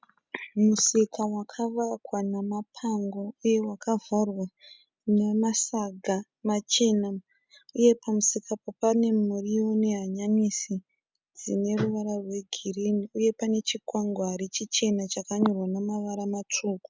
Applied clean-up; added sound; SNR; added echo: none; none; none; none.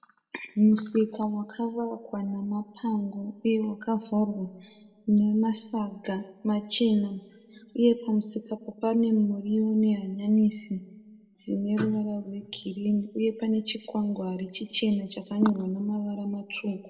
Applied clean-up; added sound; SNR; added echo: none; none; none; reverberation time 1.0 s.